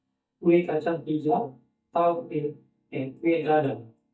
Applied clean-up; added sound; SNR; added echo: neural mask model DeepFilterNet 3.